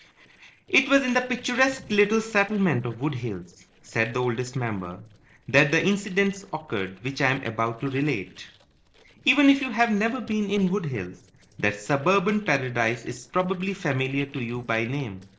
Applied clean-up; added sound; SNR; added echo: neural separator model SepFormer DNS4.